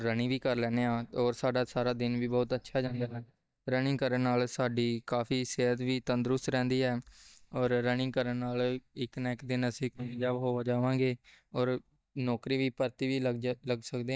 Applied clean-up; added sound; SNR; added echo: neural mask model DeepFilterNet 3.